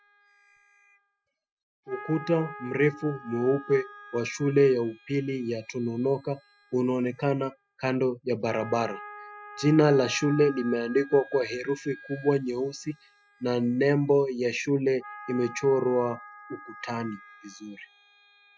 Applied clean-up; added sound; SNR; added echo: classical method spectral subtraction.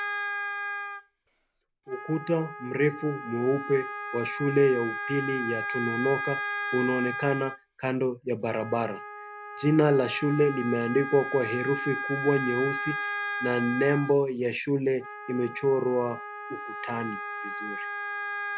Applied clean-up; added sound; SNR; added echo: none; Wind instrument, woodwind instrument; 7 dB; none.